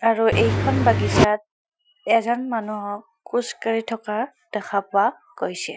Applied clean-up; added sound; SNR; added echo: classical method Wiener filter.